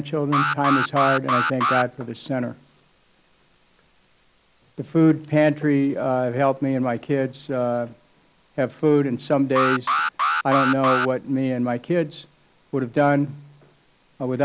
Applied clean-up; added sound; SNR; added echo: none; Alarm; -1 dB; none.